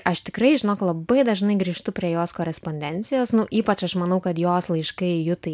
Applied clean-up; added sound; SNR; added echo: none; none; none; none.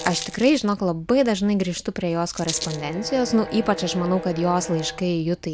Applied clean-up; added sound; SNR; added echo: none; Bowed string instrument + Rattle; 13 dB; none.